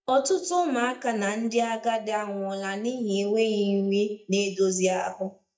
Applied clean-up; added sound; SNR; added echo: neural mask model DeepFilterNet 3.